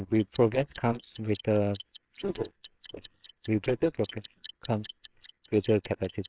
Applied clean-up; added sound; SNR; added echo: neural separator model SepFormer WHAMR!.